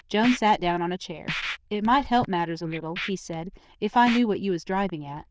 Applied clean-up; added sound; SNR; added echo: neural diffusion model UNIVERSE++.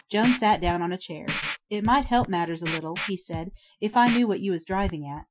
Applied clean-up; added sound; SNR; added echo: classical method Wiener filter.